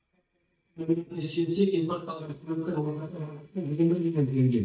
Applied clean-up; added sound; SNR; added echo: neural mask model DeepFilterNet 3.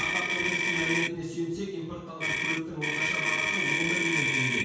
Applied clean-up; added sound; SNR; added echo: none; Motor vehicle (road); -4 dB; reverberation time 0.6 s.